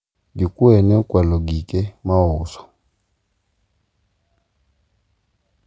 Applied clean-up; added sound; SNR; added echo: none; none; none; none.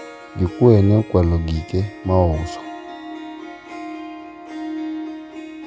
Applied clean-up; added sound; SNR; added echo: none; Harp; 12 dB; none.